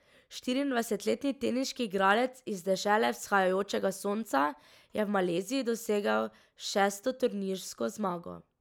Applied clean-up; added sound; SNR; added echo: none; none; none; none.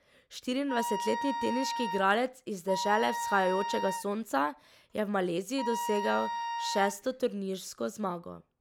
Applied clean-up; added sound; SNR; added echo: none; Wind instrument, woodwind instrument; 4 dB; none.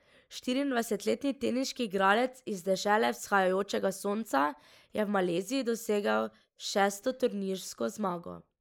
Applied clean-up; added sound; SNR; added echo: neural mask model Resemble Enhance denoiser.